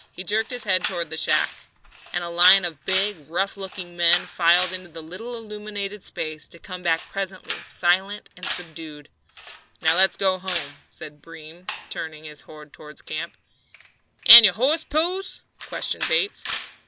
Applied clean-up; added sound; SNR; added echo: none; Camera; 11 dB; none.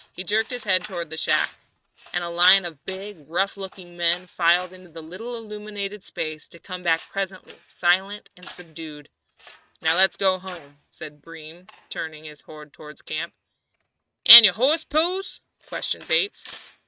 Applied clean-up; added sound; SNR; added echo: neural mask model RNNoise.